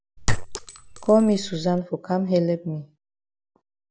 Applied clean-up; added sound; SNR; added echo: none; Chink, clink; 2 dB; none.